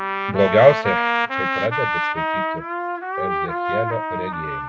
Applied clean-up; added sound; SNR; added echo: none; Trumpet; 1 dB; none.